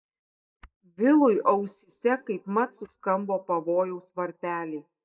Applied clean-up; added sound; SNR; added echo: neural mask model DeepFilterNet 3.